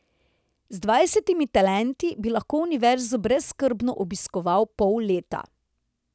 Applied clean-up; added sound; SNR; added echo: none; none; none; none.